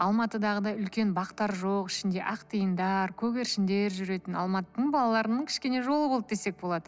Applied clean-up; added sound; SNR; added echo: none; none; none; none.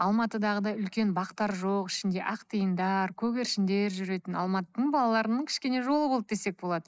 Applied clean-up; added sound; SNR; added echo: neural mask model Resemble Enhance denoiser.